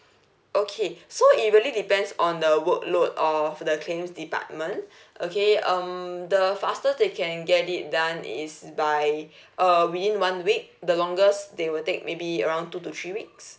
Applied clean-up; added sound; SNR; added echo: none; none; none; none.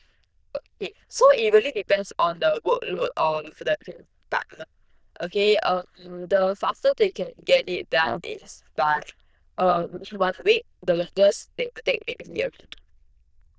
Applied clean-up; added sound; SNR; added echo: neural diffusion model UNIVERSE++.